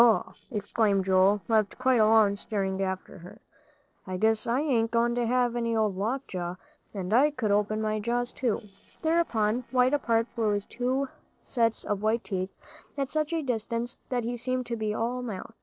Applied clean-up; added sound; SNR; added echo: neural separator model SepFormer DNS4.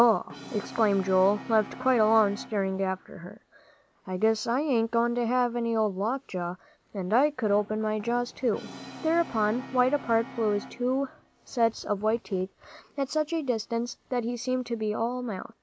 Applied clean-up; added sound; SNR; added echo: none; Brass instrument; 19 dB; none.